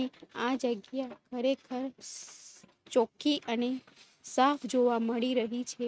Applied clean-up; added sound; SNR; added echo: neural mask model RNNoise.